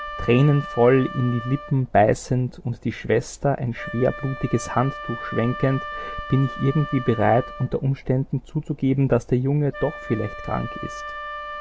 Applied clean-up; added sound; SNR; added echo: none; Wind instrument, woodwind instrument; 13 dB; none.